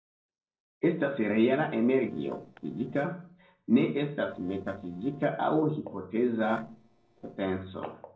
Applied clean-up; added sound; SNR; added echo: neural separator model SepFormer DNS4.